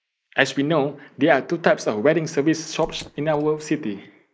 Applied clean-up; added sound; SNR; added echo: neural mask model Resemble Enhance denoiser.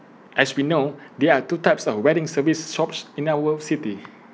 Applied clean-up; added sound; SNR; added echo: none; none; none; none.